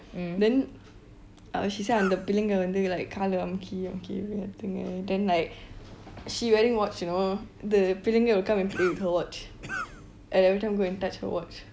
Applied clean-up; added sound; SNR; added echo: none; Cough; 11 dB; none.